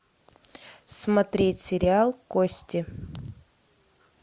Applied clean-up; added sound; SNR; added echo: none; none; none; none.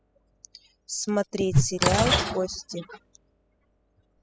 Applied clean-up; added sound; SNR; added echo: classical method spectral subtraction.